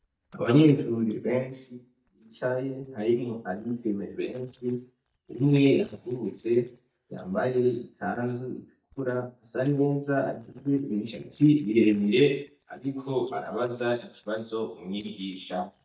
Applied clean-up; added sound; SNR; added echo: neural mask model DeepFilterNet 3.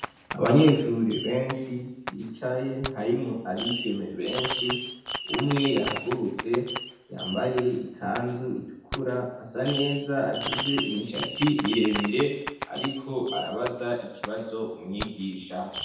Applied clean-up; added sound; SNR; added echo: none; Fireworks; 8 dB; reverberation time 0.9 s.